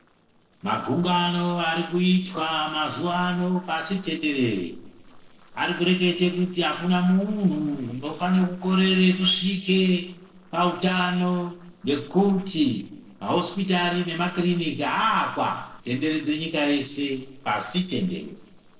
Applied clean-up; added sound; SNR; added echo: neural separator model SepFormer DNS4.